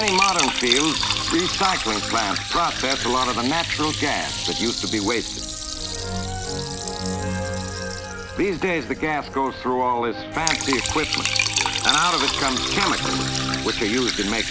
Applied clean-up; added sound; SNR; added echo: none; Liquid; 2 dB; none.